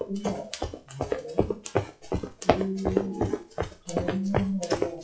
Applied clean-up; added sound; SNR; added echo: classical method WPE with log-MMSE.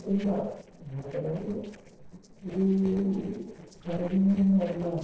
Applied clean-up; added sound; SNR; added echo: neural separator model SepFormer DNS4.